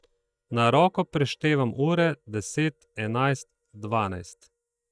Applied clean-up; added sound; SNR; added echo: neural mask model DeepFilterNet 3.